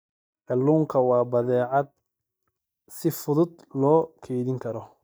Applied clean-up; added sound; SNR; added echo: neural mask model DeepFilterNet 3.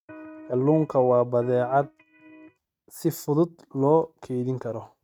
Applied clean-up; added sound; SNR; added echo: neural mask model RNNoise.